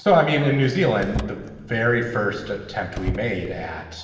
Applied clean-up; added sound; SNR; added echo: none; Car; 11 dB; reverberation time 1.4 s.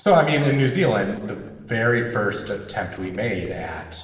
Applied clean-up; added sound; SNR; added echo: neural separator model SepFormer DNS4.